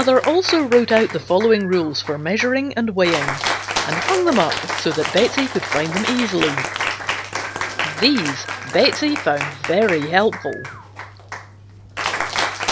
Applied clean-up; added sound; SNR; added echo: none; Cheering; 6 dB; none.